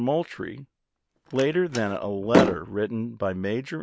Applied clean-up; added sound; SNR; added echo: none; Slam; 0 dB; none.